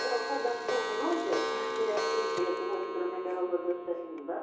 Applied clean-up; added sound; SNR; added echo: none; Clock; 1 dB; reverberation time 0.5 s.